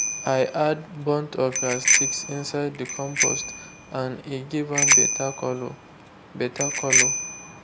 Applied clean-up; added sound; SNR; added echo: none; Bicycle bell; -2 dB; none.